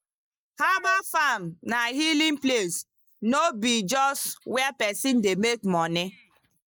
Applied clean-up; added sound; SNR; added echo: neural mask model Resemble Enhance denoiser.